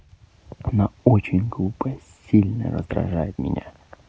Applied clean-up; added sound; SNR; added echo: none; none; none; none.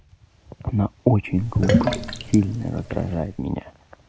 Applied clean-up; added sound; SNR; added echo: none; Sink (filling or washing); 1 dB; none.